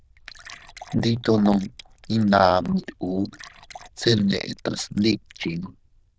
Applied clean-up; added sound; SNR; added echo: neural diffusion model UNIVERSE++.